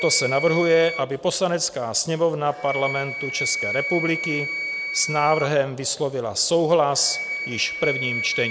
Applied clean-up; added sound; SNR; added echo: none; Wind instrument, woodwind instrument; 7 dB; none.